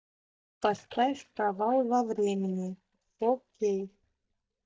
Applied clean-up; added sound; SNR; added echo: neural mask model DeepFilterNet 3.